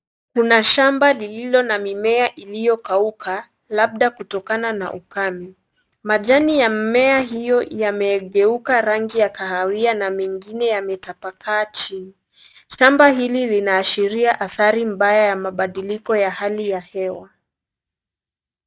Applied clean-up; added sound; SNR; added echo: neural mask model DeepFilterNet 3.